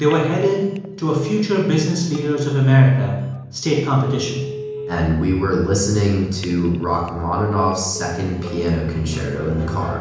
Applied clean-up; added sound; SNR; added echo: none; Telephone; 17 dB; reverberation time 1.0 s.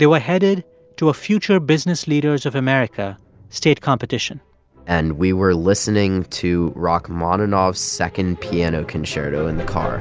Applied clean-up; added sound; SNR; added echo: none; none; none; none.